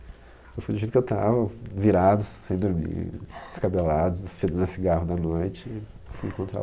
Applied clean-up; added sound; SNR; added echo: none; none; none; none.